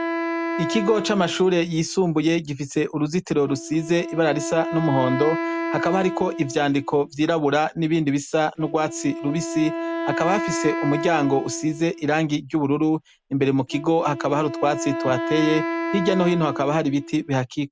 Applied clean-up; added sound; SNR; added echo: none; Wind instrument, woodwind instrument; 7 dB; none.